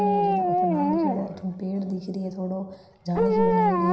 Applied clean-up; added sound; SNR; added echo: none; Dog; -3 dB; reverberation time 0.9 s.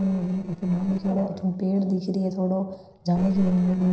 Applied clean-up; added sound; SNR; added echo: neural separator model SepFormer DNS4.